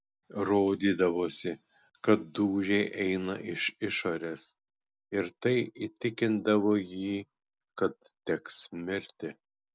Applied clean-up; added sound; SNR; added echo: none; none; none; none.